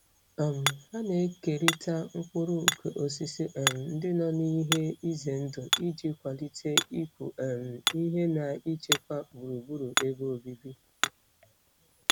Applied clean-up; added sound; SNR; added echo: none; Hammer; 3 dB; none.